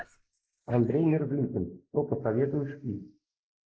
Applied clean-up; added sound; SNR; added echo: neural mask model Resemble Enhance denoiser.